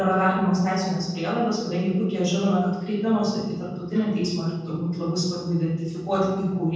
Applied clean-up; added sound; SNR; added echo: none; none; none; reverberation time 1.1 s.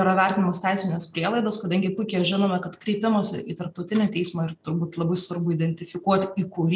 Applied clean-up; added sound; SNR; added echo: none; none; none; none.